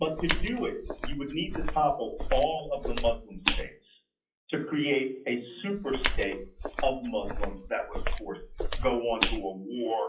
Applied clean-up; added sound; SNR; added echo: classical method WPE with log-MMSE.